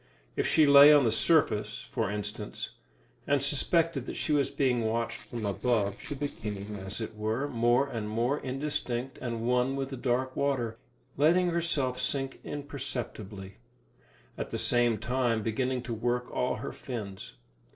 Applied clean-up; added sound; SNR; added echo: neural separator model SepFormer DNS4.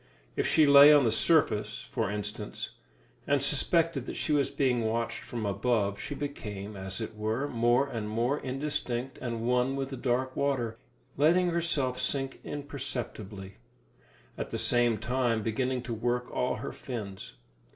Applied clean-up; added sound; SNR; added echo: none; none; none; none.